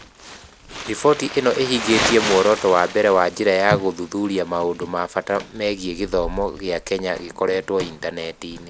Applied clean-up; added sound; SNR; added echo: none; Crumpling, crinkling; 10 dB; none.